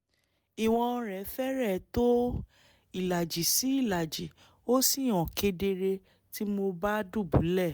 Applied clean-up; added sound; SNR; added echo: none; none; none; none.